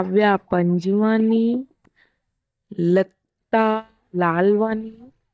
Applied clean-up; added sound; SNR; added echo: neural mask model DeepFilterNet 3.